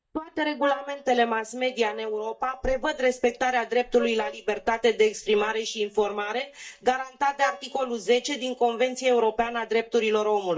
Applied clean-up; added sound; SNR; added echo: neural mask model DeepFilterNet 3.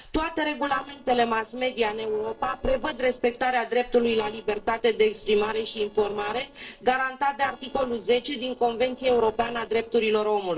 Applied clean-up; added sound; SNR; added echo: neural separator model SepFormer DNS4.